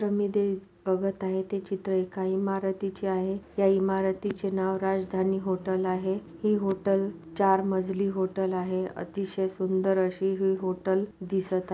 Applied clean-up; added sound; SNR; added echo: none; none; none; none.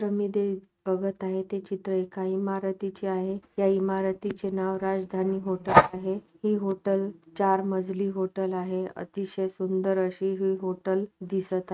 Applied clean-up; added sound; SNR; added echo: neural mask model RNNoise.